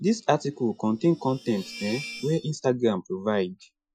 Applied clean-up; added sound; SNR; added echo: classical method Wiener filter.